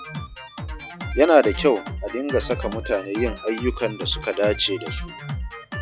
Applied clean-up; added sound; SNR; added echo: classical method log-MMSE.